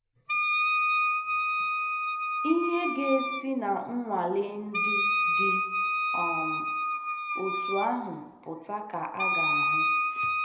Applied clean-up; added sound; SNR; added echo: none; Wind instrument, woodwind instrument; -4 dB; reverberation time 0.7 s.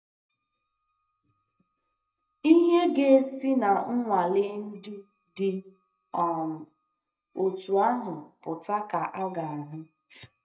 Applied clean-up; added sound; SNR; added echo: neural mask model DeepFilterNet 3.